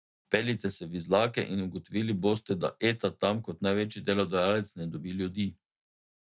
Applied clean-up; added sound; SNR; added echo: none; none; none; none.